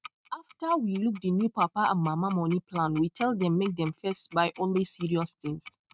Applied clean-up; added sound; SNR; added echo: neural mask model RNNoise.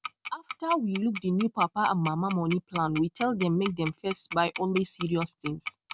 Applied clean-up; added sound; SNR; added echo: none; Tick-tock; 12 dB; none.